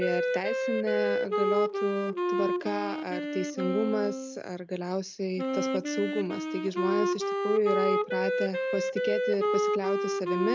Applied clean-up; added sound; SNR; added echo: none; Wind instrument, woodwind instrument; -2 dB; none.